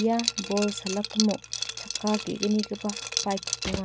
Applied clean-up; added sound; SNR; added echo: none; Liquid; 5 dB; none.